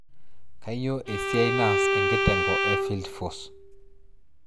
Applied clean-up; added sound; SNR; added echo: none; Bowed string instrument; -3 dB; none.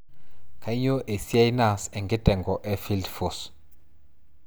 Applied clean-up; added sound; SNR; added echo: none; none; none; none.